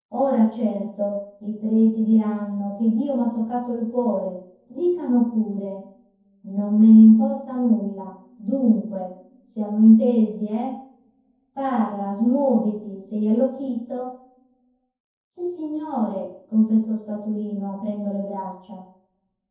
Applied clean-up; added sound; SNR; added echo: none; none; none; reverberation time 0.6 s.